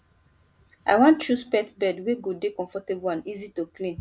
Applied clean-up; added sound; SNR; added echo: none; none; none; none.